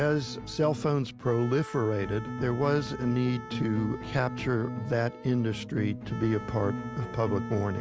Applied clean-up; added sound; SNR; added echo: none; Wind instrument, woodwind instrument; 16 dB; none.